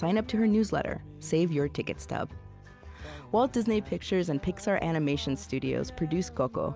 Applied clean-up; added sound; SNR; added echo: none; none; none; none.